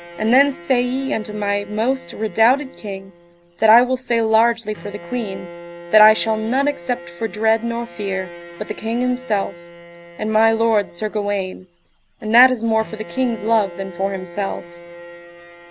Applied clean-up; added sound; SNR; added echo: none; Bowed string instrument; 18 dB; none.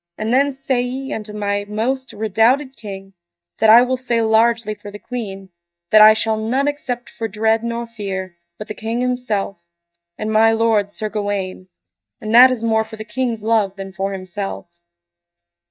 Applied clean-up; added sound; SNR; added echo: neural mask model DeepFilterNet 3.